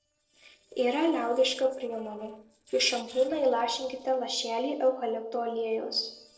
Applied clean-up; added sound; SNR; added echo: neural separator model SepFormer DNS4.